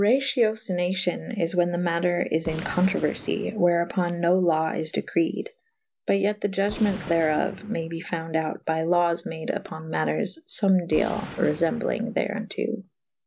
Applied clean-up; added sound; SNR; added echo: none; Gunshot, gunfire; 19 dB; none.